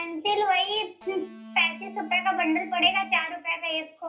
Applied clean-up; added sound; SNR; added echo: none; Electric guitar; 17 dB; reverberation time 0.3 s.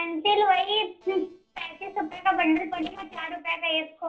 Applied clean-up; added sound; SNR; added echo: neural separator model SepFormer DNS4.